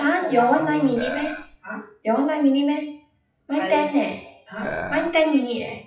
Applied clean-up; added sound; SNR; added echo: classical method WPE with log-MMSE.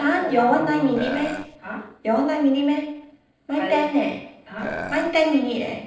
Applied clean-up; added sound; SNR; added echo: neural separator model SepFormer DNS4.